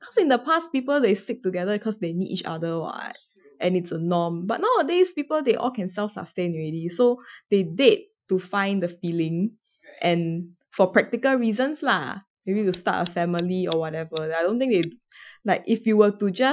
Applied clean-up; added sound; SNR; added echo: classical method Wiener filter.